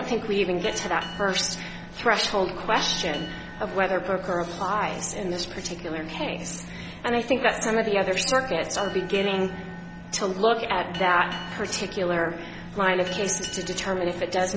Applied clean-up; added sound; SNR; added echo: none; Boat, Water vehicle; 18 dB; none.